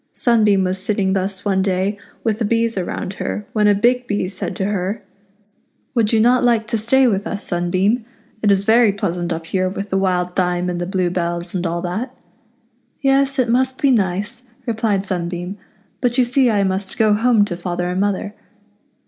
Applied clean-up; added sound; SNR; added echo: none; none; none; reverberation time 0.5 s.